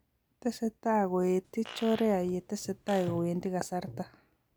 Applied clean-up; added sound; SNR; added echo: none; Fart; 18 dB; none.